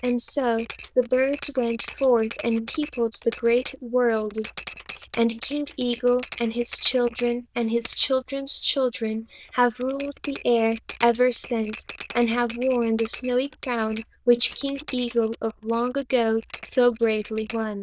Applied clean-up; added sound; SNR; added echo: neural diffusion model UNIVERSE++.